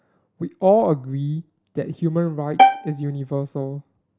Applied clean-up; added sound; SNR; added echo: none; Bowed string instrument; -4 dB; none.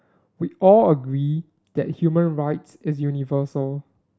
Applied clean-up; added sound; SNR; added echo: none; none; none; none.